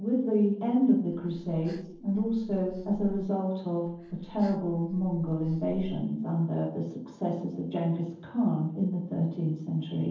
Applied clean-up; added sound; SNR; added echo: neural separator model SepFormer DNS4.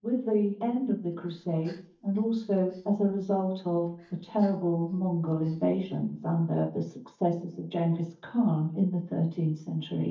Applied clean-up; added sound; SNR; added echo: neural mask model DeepFilterNet 3.